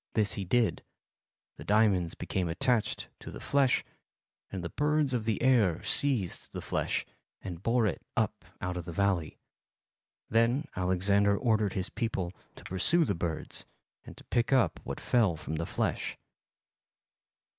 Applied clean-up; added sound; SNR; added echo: none; Chink, clink; 15 dB; none.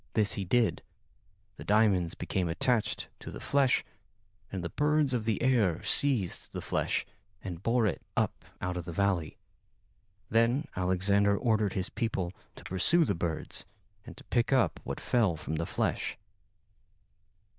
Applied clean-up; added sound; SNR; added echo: neural diffusion model UNIVERSE++.